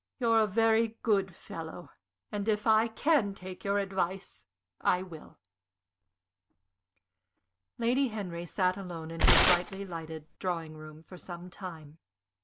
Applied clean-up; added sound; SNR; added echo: none; Tearing; -5 dB; none.